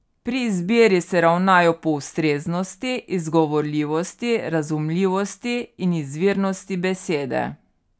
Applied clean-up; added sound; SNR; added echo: none; none; none; none.